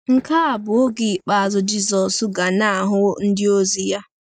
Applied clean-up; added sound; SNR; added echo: neural mask model DeepFilterNet 3.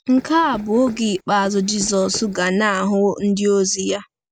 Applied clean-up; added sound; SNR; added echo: none; Run; 19 dB; none.